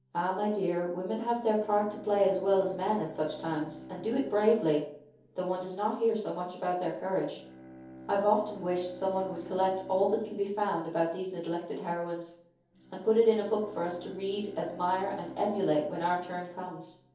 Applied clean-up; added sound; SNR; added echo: none; Bowed string instrument; 19 dB; reverberation time 0.6 s.